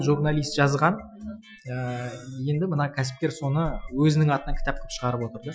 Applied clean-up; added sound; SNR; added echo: classical method Wiener filter.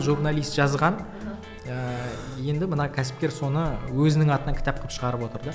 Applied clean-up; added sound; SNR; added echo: none; Breathing; 17 dB; none.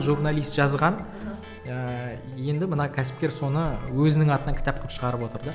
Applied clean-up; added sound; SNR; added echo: none; none; none; none.